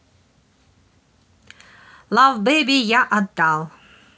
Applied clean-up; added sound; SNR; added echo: none; none; none; none.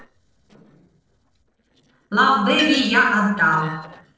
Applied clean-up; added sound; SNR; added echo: neural separator model SepFormer DNS4.